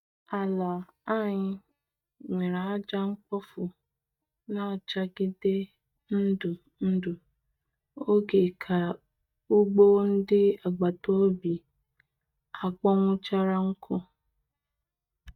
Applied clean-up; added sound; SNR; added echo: neural mask model DeepFilterNet 3.